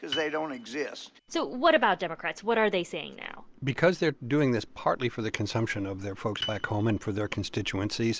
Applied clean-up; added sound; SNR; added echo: none; Piano; 14 dB; none.